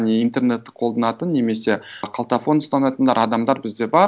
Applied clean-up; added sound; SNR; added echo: none; none; none; none.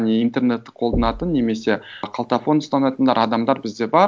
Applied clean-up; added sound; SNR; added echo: none; Knock; 14 dB; none.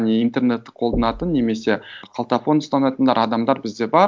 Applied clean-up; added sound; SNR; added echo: neural mask model DeepFilterNet 3.